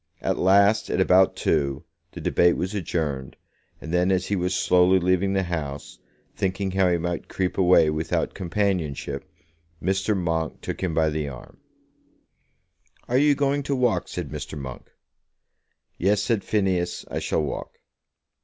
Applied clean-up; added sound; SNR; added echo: none; none; none; none.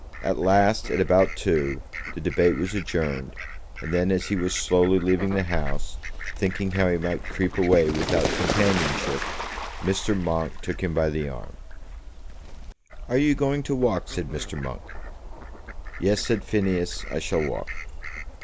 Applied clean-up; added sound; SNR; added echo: none; Fowl; 6 dB; none.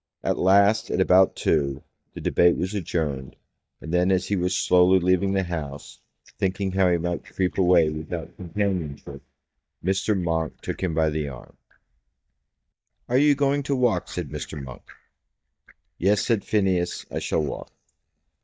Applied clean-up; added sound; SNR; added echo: neural mask model DeepFilterNet 3.